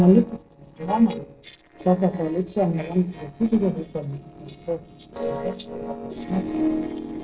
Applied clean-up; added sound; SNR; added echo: neural separator model SepFormer DNS4.